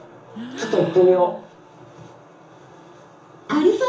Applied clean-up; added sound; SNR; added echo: none; Gasp; 17 dB; reverberation time 0.7 s.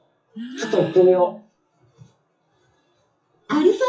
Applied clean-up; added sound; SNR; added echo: classical method WPE with log-MMSE.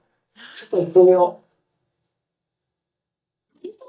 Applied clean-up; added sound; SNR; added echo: neural mask model DeepFilterNet 3.